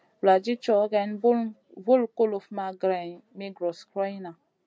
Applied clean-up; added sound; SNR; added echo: none; none; none; none.